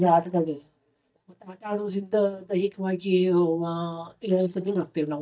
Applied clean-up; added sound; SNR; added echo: neural mask model DeepFilterNet 3.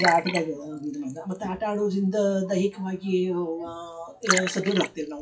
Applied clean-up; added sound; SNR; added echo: classical method WPE with log-MMSE.